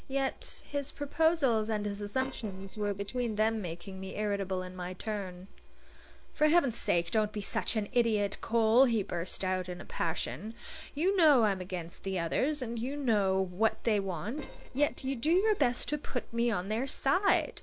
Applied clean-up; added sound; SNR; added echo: neural separator model SepFormer DNS4.